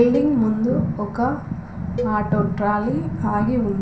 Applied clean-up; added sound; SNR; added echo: none; Cowbell; 14 dB; reverberation time 0.6 s.